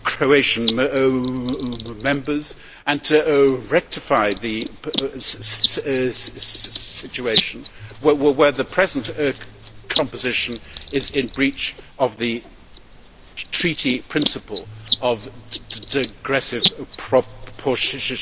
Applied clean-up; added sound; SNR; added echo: none; Bird + Bird vocalization, bird call, bird song; 9 dB; none.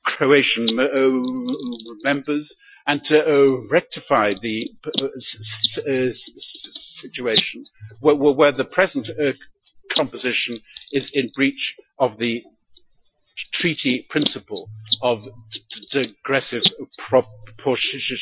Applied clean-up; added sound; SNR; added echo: classical method Wiener filter.